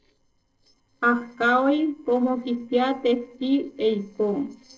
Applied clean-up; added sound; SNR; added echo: neural separator model SepFormer DNS4.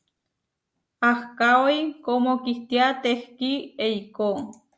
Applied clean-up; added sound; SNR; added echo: none; none; none; none.